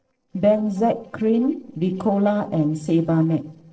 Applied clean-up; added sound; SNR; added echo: neural separator model SepFormer DNS4.